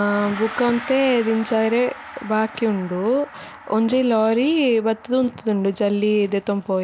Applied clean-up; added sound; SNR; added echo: none; Gong; 17 dB; none.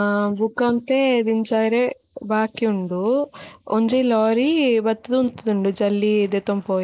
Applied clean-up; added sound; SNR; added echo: neural mask model Resemble Enhance denoiser.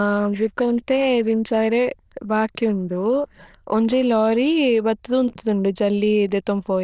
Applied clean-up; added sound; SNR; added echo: neural diffusion model UNIVERSE++.